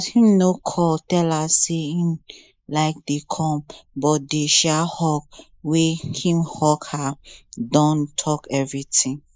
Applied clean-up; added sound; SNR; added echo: neural mask model Resemble Enhance denoiser.